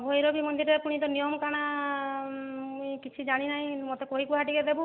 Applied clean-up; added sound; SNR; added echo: none; none; none; none.